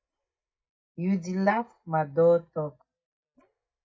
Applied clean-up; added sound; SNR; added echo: neural mask model DeepFilterNet 3.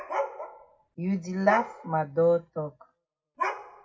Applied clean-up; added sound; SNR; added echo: none; Dog; 7 dB; reverberation time 0.4 s.